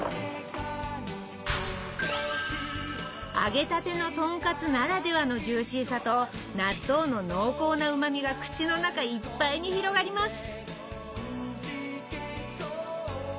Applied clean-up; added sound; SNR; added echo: none; Tambourine; 5 dB; none.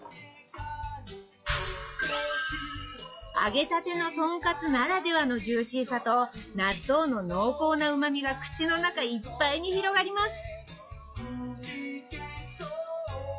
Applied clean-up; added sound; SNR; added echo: classical method log-MMSE.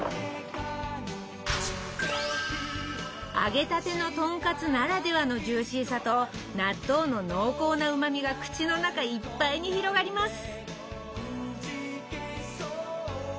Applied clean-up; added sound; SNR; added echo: none; none; none; none.